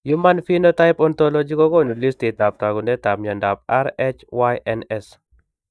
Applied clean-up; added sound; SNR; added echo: neural mask model DeepFilterNet 3.